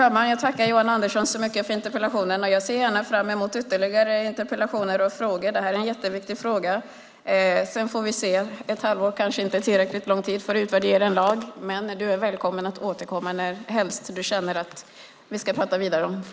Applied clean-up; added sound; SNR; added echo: none; none; none; none.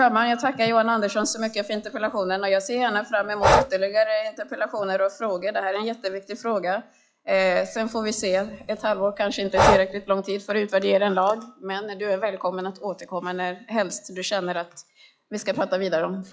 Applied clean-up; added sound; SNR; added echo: classical method log-MMSE.